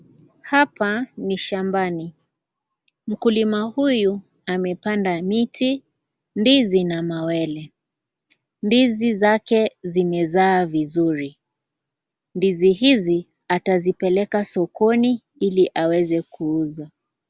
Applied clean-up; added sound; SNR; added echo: none; none; none; none.